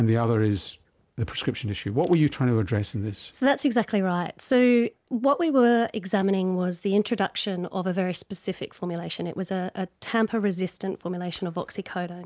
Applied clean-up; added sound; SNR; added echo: none; none; none; none.